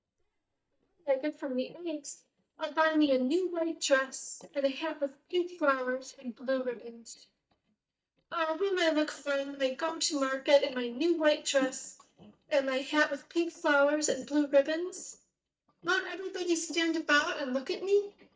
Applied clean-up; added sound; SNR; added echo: neural mask model DeepFilterNet 3.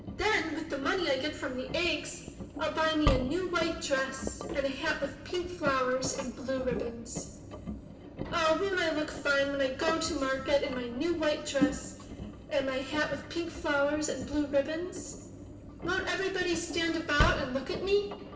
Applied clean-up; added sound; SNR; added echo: none; Engine; 7 dB; reverberation time 1.0 s.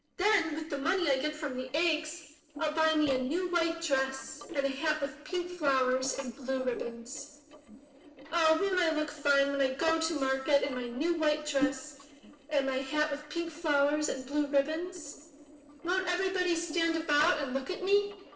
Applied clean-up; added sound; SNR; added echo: neural separator model SepFormer DNS4.